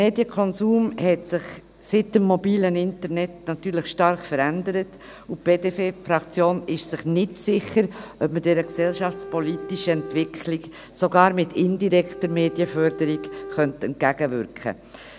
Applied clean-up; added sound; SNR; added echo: none; Bowed string instrument; 14 dB; none.